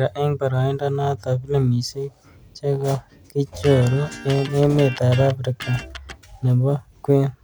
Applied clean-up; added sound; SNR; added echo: none; Electric guitar; 15 dB; none.